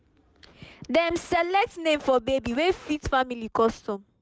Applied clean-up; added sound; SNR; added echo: none; none; none; none.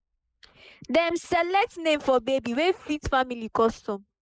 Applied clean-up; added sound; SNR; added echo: neural mask model Resemble Enhance denoiser.